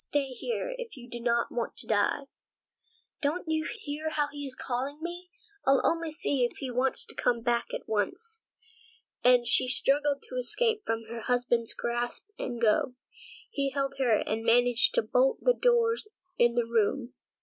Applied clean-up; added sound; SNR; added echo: none; none; none; none.